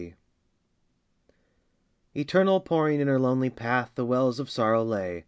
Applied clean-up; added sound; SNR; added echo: none; none; none; none.